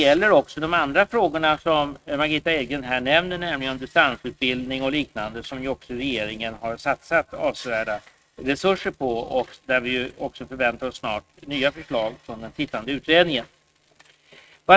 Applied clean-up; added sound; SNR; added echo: neural mask model RNNoise.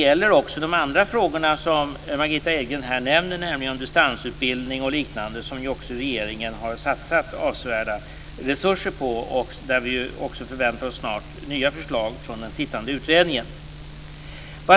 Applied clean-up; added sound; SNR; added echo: none; none; none; none.